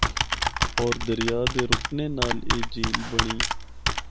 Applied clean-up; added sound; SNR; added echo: none; Computer keyboard; -3 dB; none.